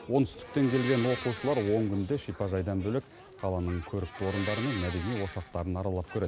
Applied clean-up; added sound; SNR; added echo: none; Domestic sounds, home sounds; 10 dB; none.